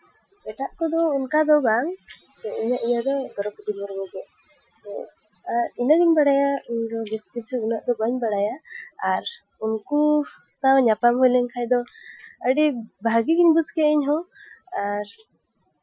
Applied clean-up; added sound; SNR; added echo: classical method Wiener filter.